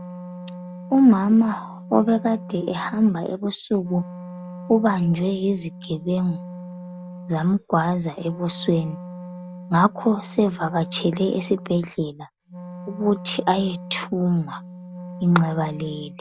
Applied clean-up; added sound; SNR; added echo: none; Wind instrument, woodwind instrument; 14 dB; none.